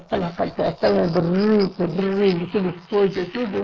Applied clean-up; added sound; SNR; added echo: neural mask model Resemble Enhance denoiser.